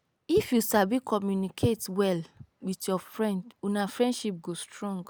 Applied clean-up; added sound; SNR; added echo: none; none; none; none.